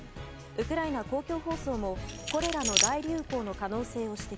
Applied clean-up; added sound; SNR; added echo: none; Keys jangling; 2 dB; none.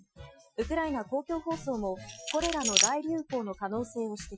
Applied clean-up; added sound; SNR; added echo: classical method Wiener filter.